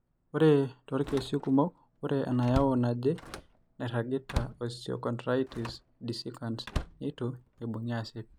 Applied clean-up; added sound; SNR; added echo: none; Slam; 12 dB; none.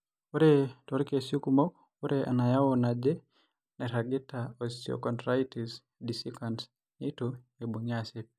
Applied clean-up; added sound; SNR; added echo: none; none; none; none.